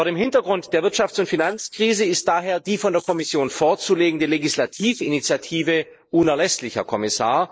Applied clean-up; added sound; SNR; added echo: neural mask model Resemble Enhance denoiser.